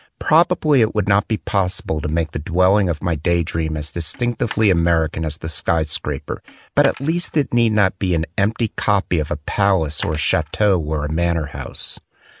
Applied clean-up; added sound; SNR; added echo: none; Coin (dropping); 20 dB; none.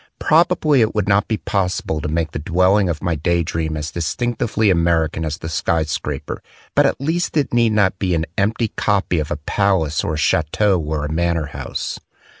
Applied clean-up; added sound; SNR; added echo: none; none; none; none.